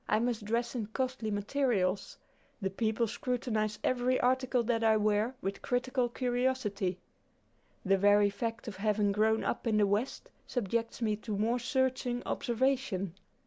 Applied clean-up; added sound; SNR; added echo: none; none; none; none.